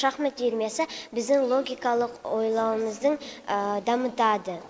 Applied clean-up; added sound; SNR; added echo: none; none; none; none.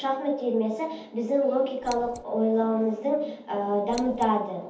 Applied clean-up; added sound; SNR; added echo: none; Scissors; 18 dB; reverberation time 0.6 s.